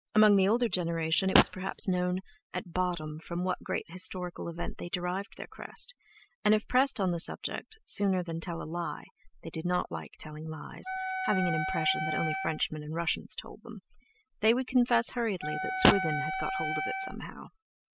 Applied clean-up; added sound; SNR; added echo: none; Wind instrument, woodwind instrument + Fart; 0 dB; none.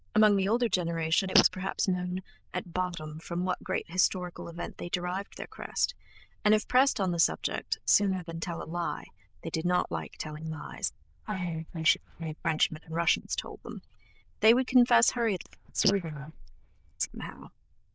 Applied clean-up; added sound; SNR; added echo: neural diffusion model UNIVERSE++.